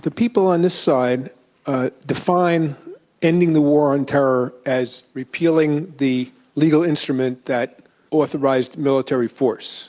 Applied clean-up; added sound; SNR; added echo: none; none; none; none.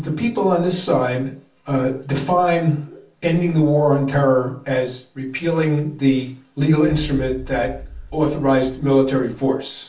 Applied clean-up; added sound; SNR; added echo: none; Boom; 15 dB; reverberation time 0.3 s.